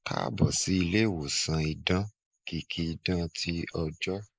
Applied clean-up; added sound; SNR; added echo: neural mask model Resemble Enhance denoiser.